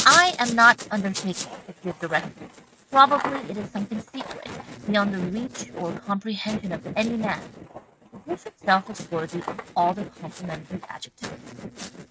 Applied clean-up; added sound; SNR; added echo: neural mask model RNNoise.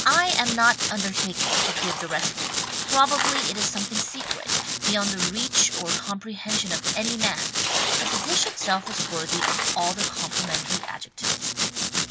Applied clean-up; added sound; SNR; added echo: none; Domestic sounds, home sounds + Tearing; -1 dB; none.